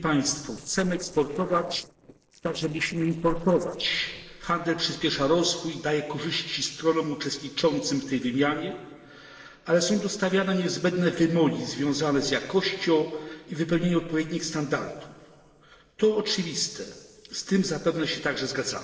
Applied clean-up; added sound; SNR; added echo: neural separator model SepFormer DNS4.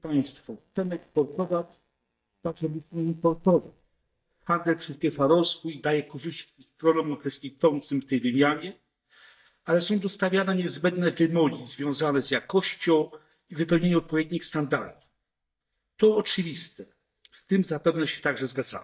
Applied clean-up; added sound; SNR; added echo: neural mask model DeepFilterNet 3.